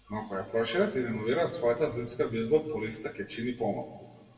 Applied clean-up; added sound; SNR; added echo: none; none; none; reverberation time 1.6 s.